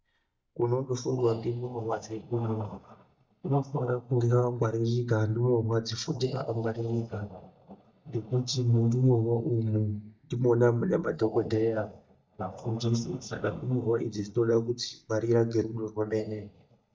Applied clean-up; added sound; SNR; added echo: neural mask model DeepFilterNet 3.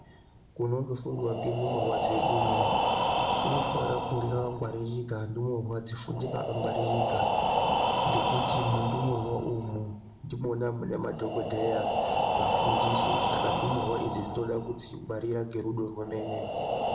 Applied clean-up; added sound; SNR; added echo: none; Breathing; -2 dB; reverberation time 0.7 s.